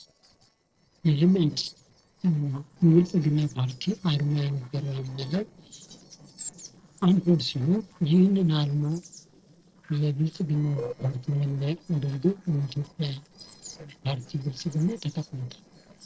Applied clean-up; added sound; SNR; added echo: neural separator model SepFormer DNS4.